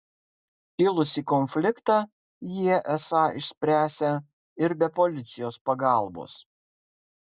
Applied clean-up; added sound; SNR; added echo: none; none; none; none.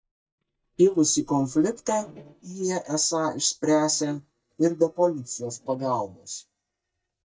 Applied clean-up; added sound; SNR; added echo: neural mask model DeepFilterNet 3.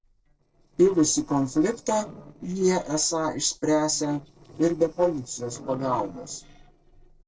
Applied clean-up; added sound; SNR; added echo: neural separator model SepFormer DNS4.